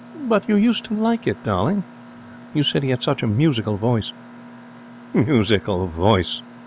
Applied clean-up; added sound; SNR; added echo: none; Mechanisms; 19 dB; none.